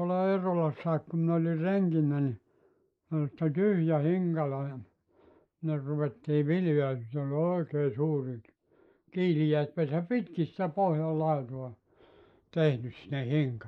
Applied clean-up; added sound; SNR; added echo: neural mask model Resemble Enhance denoiser.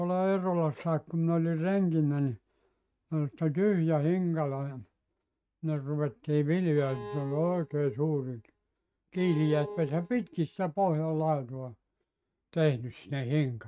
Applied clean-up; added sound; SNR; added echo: neural mask model RNNoise.